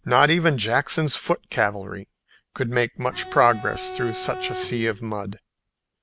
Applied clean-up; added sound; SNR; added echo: none; Bowed string instrument; 10 dB; none.